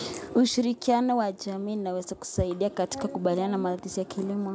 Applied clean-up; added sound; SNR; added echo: none; none; none; none.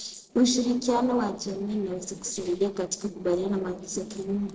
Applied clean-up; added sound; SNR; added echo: neural separator model SepFormer DNS4.